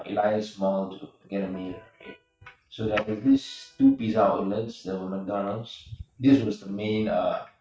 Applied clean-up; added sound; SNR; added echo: neural mask model RNNoise.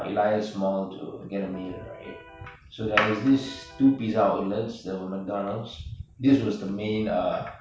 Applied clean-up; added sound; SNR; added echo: none; Electric guitar; 19 dB; none.